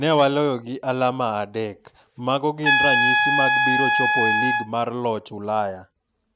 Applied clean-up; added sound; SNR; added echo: none; Trumpet; -1 dB; none.